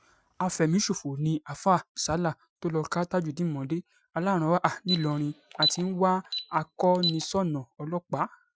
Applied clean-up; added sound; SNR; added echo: classical method Wiener filter.